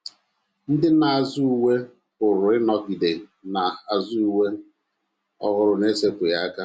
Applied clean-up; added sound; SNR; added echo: none; none; none; none.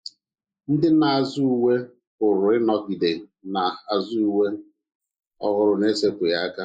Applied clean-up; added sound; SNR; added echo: neural mask model Resemble Enhance denoiser.